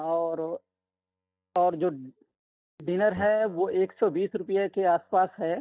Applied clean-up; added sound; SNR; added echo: neural mask model DeepFilterNet 3.